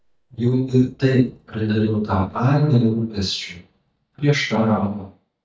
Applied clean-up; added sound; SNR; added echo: neural mask model DeepFilterNet 3.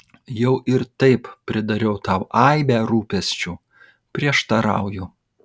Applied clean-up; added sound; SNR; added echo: none; none; none; none.